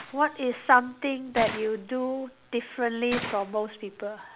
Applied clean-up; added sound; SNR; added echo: none; Gunshot, gunfire; 13 dB; none.